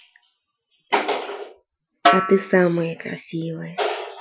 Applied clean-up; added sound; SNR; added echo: classical method Wiener filter.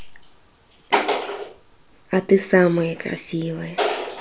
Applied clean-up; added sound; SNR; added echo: none; none; none; none.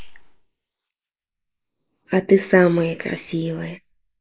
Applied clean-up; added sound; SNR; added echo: neural mask model Resemble Enhance denoiser.